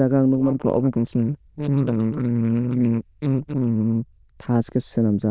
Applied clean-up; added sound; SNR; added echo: neural diffusion model UNIVERSE++.